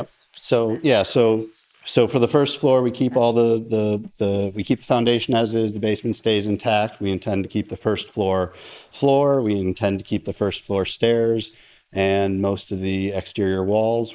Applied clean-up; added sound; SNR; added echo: neural mask model Resemble Enhance denoiser.